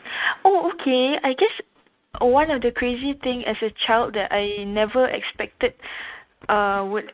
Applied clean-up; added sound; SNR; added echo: neural mask model RNNoise.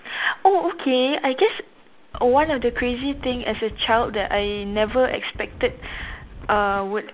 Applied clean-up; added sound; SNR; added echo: none; Wind; 15 dB; none.